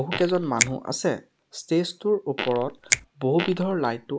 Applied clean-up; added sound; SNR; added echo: none; Finger snapping + Fart; 6 dB; none.